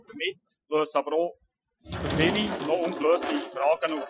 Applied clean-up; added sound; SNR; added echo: classical method Wiener filter.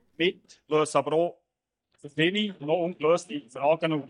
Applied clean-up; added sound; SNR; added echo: neural mask model DeepFilterNet 3.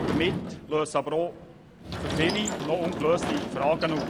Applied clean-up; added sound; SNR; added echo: none; Sliding door / Slam; 4 dB; none.